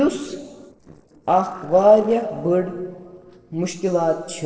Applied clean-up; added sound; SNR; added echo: neural separator model SepFormer DNS4.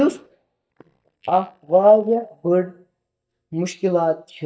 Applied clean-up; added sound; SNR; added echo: neural mask model DeepFilterNet 3.